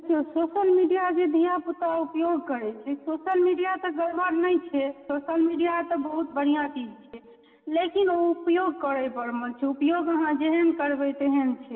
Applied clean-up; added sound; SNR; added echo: none; none; none; reverberation time 2.4 s.